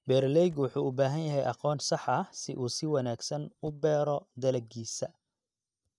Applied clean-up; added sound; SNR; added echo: neural mask model DeepFilterNet 3.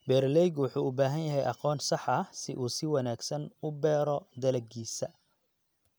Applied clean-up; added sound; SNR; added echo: none; none; none; none.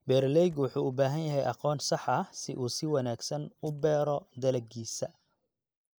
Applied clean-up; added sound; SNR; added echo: neural mask model Resemble Enhance denoiser.